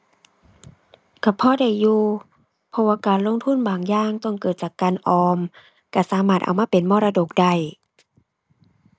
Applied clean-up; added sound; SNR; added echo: none; none; none; none.